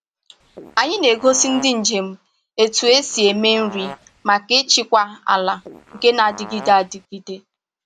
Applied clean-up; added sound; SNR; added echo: none; Fart; 19 dB; none.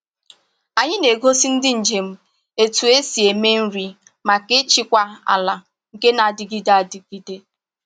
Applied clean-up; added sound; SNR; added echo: none; none; none; none.